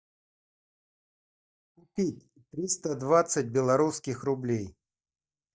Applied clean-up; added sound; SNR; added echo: neural mask model DeepFilterNet 3.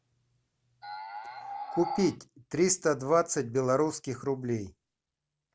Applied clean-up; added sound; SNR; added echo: none; Animal; 8 dB; none.